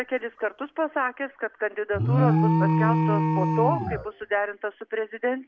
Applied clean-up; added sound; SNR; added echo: none; Alarm; -3 dB; none.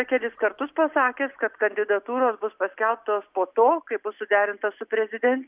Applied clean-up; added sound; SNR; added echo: none; none; none; none.